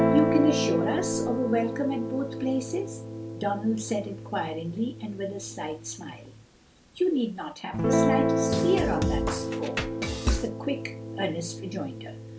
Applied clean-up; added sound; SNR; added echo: none; Drum kit + Guitar; -1 dB; none.